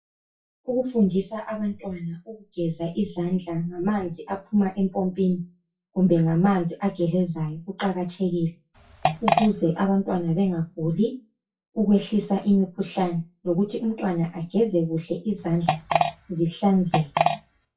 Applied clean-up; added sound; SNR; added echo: classical method WPE with log-MMSE.